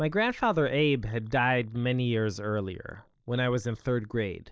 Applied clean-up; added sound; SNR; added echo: neural mask model Resemble Enhance denoiser.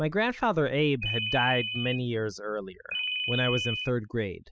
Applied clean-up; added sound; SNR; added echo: classical method spectral subtraction.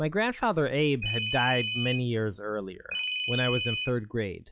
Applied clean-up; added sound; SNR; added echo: classical method log-MMSE.